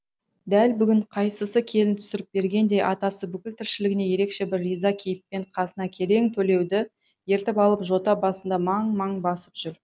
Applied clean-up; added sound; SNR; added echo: none; none; none; none.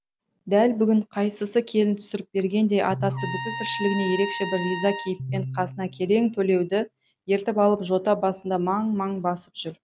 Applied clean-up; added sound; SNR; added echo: none; Trumpet + Piano; 9 dB; none.